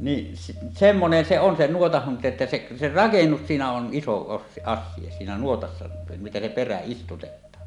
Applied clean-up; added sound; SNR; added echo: none; Telephone; 15 dB; none.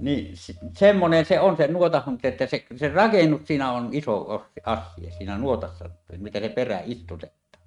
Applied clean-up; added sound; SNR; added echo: neural mask model RNNoise.